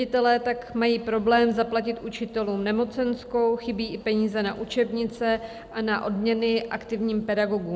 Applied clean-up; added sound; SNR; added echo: none; none; none; none.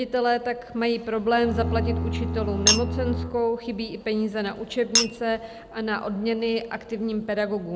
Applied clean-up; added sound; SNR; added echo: none; Chink, clink + Bowed string instrument; 4 dB; none.